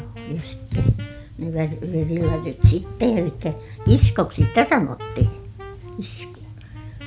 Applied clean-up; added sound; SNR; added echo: none; Wind instrument, woodwind instrument; 19 dB; none.